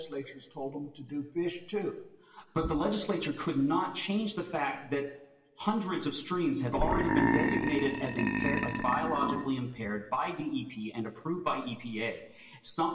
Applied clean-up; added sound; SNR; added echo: none; Burping, eructation; -1 dB; reverberation time 1.4 s.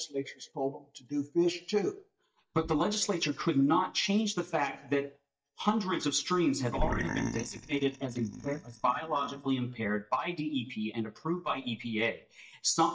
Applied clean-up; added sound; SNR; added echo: neural mask model DeepFilterNet 3.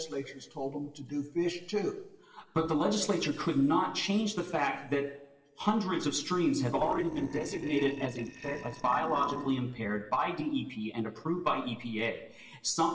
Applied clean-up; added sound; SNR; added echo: neural separator model SepFormer DNS4.